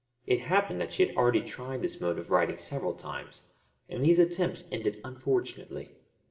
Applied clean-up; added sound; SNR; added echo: none; none; none; reverberation time 1.4 s.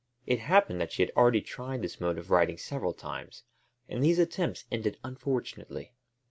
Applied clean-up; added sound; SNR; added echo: none; none; none; none.